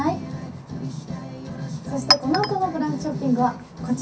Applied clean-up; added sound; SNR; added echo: none; Chink, clink; 5 dB; reverberation time 0.3 s.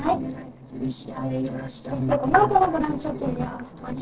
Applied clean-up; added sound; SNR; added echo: neural separator model SepFormer DNS4.